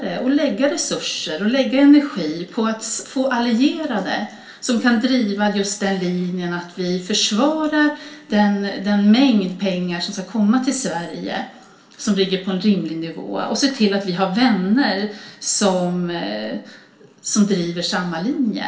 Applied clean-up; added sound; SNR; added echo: none; none; none; reverberation time 0.4 s.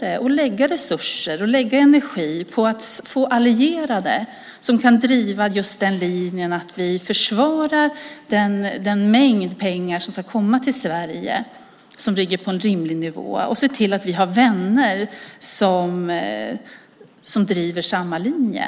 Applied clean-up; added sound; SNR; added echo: none; none; none; none.